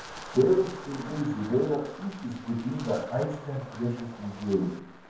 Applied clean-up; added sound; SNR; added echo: none; Wind; 15 dB; reverberation time 0.9 s.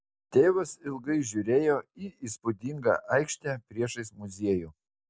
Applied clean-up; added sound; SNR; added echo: none; none; none; none.